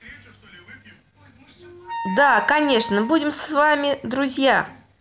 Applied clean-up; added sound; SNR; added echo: none; Wind instrument, woodwind instrument; 12 dB; none.